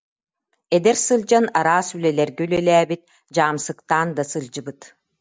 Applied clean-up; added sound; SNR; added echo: none; none; none; none.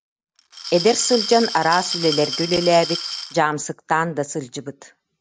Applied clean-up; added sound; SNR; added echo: none; Glass; 7 dB; none.